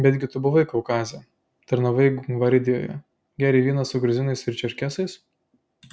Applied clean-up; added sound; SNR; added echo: none; none; none; none.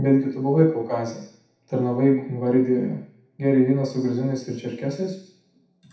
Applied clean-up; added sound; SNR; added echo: none; none; none; reverberation time 0.7 s.